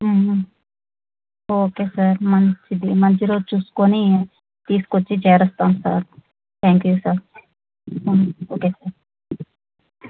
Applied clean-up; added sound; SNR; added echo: none; none; none; none.